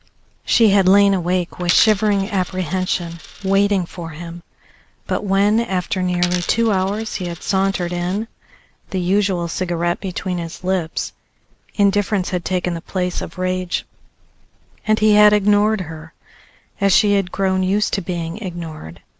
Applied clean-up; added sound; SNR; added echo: none; Coin (dropping); 13 dB; none.